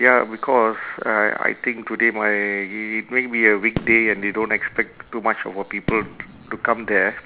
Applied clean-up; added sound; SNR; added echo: none; Fireworks; 13 dB; none.